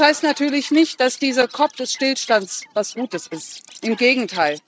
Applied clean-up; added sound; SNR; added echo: neural mask model RNNoise.